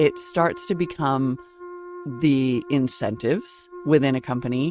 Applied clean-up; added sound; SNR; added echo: neural mask model RNNoise.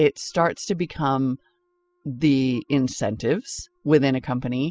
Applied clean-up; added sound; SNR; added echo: classical method spectral subtraction.